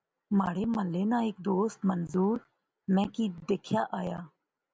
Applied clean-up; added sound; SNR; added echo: none; none; none; none.